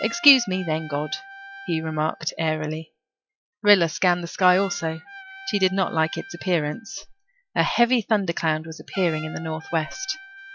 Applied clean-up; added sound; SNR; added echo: classical method log-MMSE.